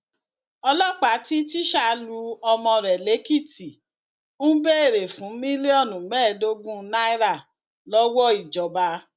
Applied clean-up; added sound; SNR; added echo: none; none; none; none.